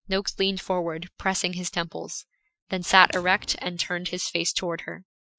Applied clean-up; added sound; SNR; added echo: classical method Wiener filter.